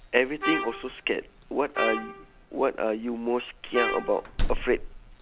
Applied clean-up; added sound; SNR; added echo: none; Slam + Trumpet; 4 dB; none.